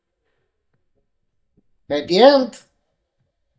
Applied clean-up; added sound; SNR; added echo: neural mask model DeepFilterNet 3.